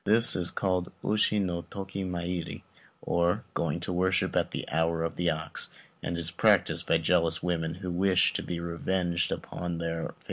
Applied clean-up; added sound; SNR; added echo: none; none; none; none.